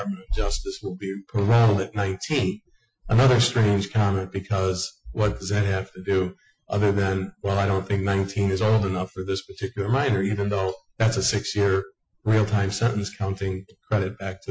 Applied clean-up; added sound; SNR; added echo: classical method Wiener filter.